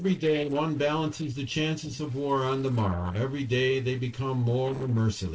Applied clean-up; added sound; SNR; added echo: neural separator model SepFormer DNS4.